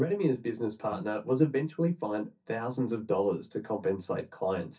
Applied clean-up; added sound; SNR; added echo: neural mask model DeepFilterNet 3.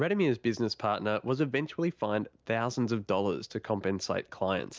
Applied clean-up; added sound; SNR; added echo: none; none; none; none.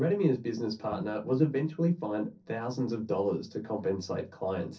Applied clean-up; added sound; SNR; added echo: neural separator model SepFormer DNS4.